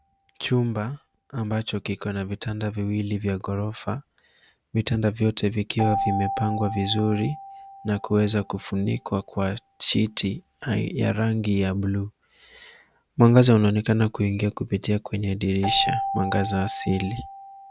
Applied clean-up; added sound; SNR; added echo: none; Keyboard (musical); 11 dB; none.